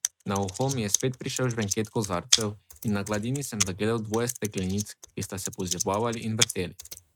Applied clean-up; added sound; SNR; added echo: neural mask model RNNoise.